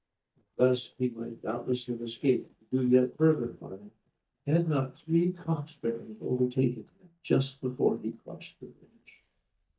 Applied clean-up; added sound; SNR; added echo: neural mask model DeepFilterNet 3.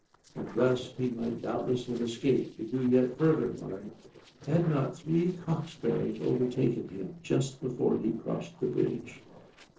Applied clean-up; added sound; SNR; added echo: neural separator model SepFormer DNS4.